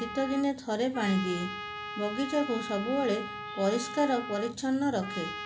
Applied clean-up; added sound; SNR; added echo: none; Trumpet; 9 dB; none.